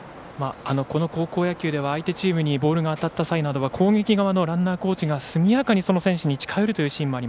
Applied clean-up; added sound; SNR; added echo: none; Tambourine; 15 dB; none.